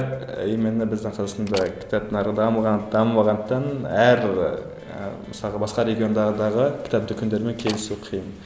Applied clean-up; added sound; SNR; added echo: none; Slam; 15 dB; none.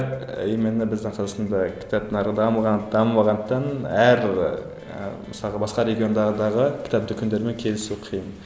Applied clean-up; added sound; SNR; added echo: none; none; none; none.